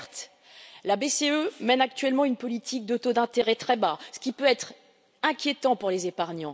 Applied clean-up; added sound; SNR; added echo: none; none; none; none.